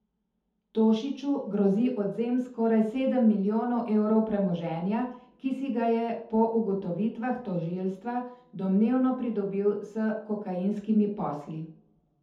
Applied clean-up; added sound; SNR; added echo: none; none; none; reverberation time 0.6 s.